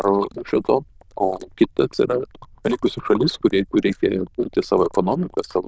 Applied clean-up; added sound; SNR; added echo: neural diffusion model UNIVERSE++.